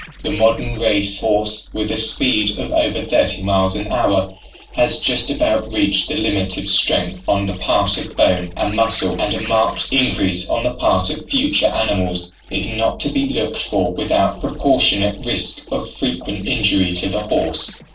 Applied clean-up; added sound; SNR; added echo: neural separator model SepFormer DNS4.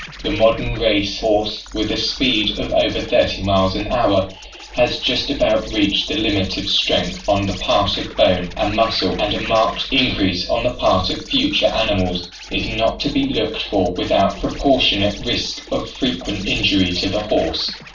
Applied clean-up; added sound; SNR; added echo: none; Insect; 19 dB; reverberation time 0.3 s.